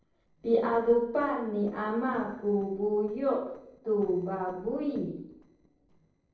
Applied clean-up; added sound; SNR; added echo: neural separator model SepFormer DNS4.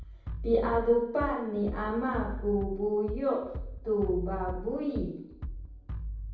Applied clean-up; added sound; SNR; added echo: none; Bass drum; 8 dB; reverberation time 0.9 s.